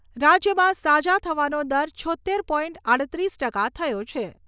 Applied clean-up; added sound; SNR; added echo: none; none; none; none.